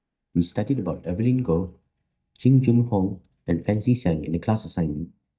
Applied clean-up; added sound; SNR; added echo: neural mask model DeepFilterNet 3.